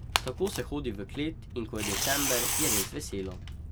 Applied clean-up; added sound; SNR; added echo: none; Tearing; -2 dB; none.